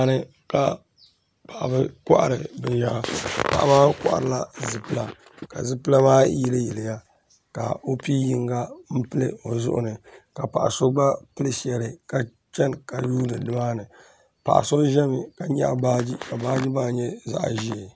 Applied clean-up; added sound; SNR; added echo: none; none; none; none.